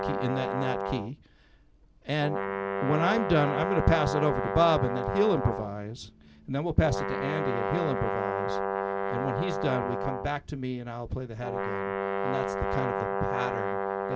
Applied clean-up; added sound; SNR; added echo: none; Brass instrument; 1 dB; none.